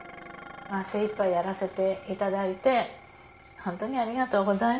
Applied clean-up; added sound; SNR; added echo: none; Dishes, pots, and pans; 19 dB; none.